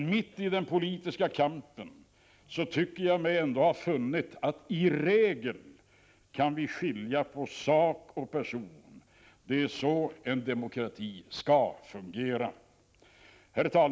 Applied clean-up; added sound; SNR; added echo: none; none; none; none.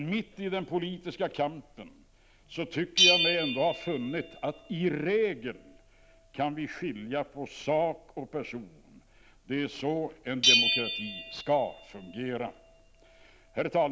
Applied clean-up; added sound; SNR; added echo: none; Bell; 2 dB; none.